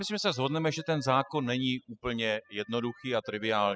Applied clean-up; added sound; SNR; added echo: classical method spectral subtraction.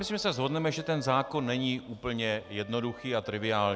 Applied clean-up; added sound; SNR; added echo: none; Wind instrument, woodwind instrument; 18 dB; none.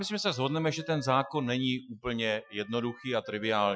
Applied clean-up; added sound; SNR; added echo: classical method Wiener filter.